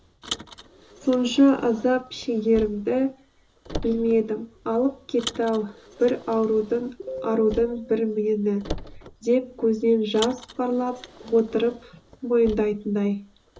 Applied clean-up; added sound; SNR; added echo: none; Car; 16 dB; reverberation time 0.2 s.